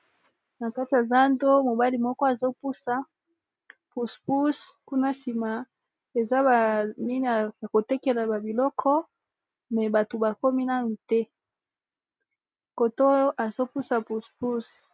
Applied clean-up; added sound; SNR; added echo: none; none; none; none.